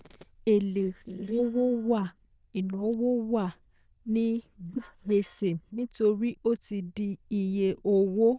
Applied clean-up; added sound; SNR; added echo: neural diffusion model UNIVERSE++.